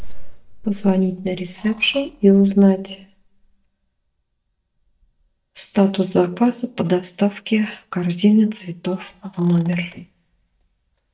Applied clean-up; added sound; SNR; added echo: neural mask model DeepFilterNet 3.